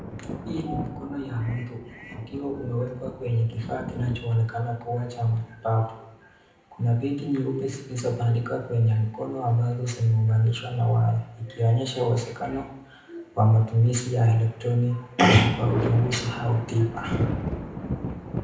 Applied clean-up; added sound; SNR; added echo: none; Thunder; 12 dB; reverberation time 0.7 s.